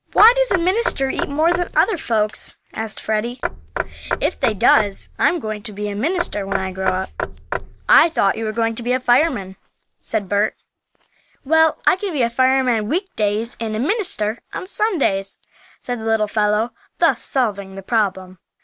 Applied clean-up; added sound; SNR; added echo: none; Knock / Wood; 7 dB; none.